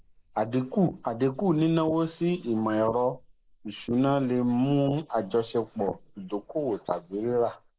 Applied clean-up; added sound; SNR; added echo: neural mask model Resemble Enhance denoiser.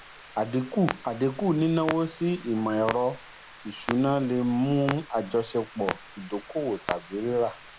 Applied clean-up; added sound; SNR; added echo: none; Clock; 12 dB; none.